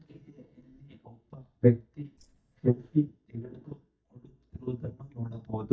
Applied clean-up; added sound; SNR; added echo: neural mask model DeepFilterNet 3.